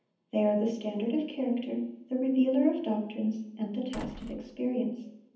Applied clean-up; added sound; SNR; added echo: none; Slam; 17 dB; reverberation time 0.8 s.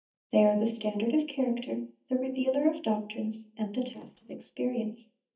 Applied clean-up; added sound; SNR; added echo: neural mask model DeepFilterNet 3.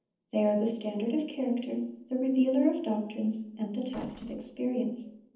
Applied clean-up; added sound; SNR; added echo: neural separator model SepFormer DNS4.